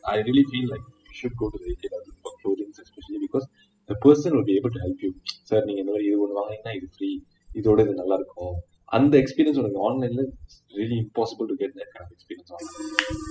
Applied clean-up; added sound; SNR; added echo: classical method spectral subtraction.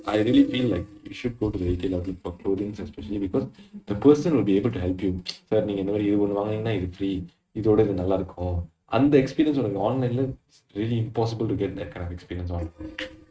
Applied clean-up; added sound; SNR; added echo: neural mask model RNNoise.